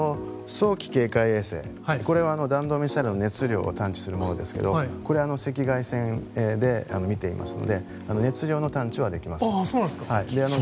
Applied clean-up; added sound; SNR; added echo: none; none; none; none.